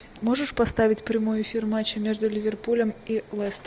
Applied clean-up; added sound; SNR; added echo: none; none; none; none.